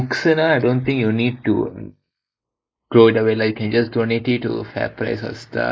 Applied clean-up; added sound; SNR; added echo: neural mask model Resemble Enhance denoiser.